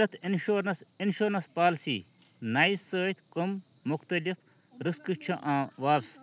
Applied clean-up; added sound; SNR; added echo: none; none; none; none.